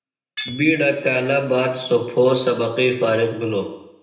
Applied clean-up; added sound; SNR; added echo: none; Tools; 18 dB; reverberation time 0.8 s.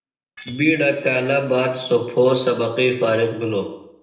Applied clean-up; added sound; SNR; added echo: neural separator model SepFormer DNS4.